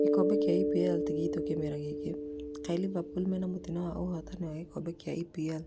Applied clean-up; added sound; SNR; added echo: none; Mallet percussion; -1 dB; none.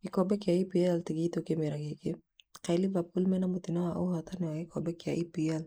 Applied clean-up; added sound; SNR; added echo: neural mask model Resemble Enhance denoiser.